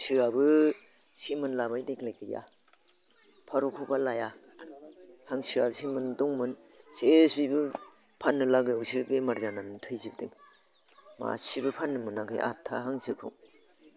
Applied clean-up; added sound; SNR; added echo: none; none; none; none.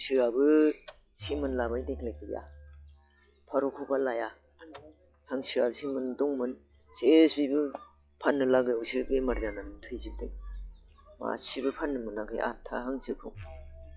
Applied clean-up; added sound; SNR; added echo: classical method log-MMSE.